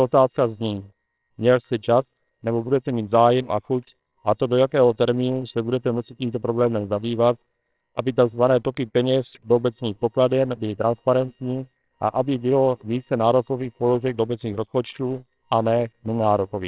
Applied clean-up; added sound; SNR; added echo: neural separator model SepFormer WHAMR!.